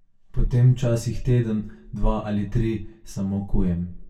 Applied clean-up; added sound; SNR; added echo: none; none; none; reverberation time 0.2 s.